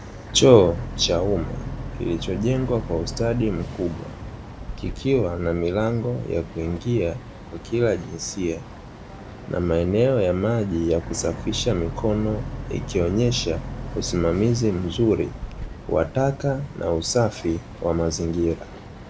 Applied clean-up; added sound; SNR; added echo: none; Boat, Water vehicle; 11 dB; none.